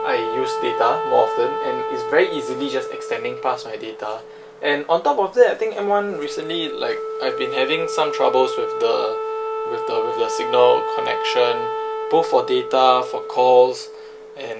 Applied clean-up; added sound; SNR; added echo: none; Wind instrument, woodwind instrument; 6 dB; none.